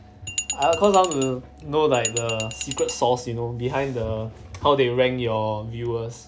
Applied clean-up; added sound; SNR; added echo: none; Glass; 7 dB; none.